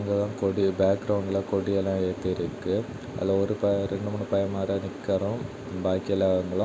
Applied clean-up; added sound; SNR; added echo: none; none; none; none.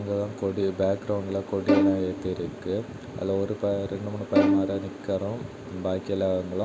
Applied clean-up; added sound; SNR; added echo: none; Bowed string instrument; 1 dB; none.